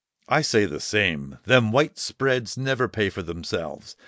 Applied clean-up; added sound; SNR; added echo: none; none; none; none.